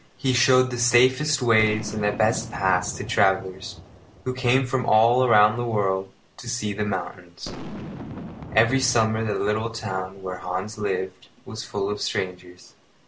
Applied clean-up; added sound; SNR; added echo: none; Boom; 16 dB; none.